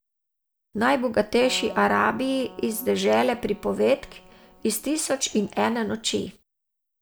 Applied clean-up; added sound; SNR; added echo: none; Keyboard (musical); 20 dB; none.